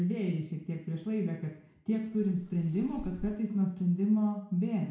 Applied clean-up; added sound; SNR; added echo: none; Fireworks; 14 dB; reverberation time 0.6 s.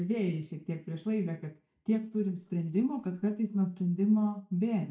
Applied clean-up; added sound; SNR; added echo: neural mask model DeepFilterNet 3.